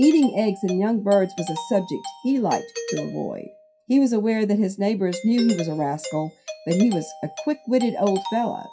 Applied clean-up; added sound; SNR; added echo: classical method WPE with log-MMSE.